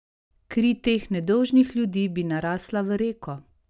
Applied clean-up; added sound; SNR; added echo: none; none; none; none.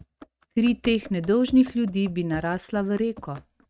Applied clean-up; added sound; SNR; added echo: neural mask model RNNoise.